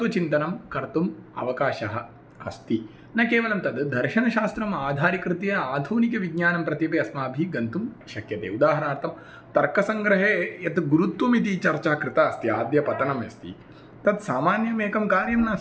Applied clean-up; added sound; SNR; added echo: none; none; none; none.